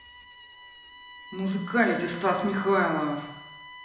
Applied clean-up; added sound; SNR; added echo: none; Bowed string instrument; 17 dB; reverberation time 1.0 s.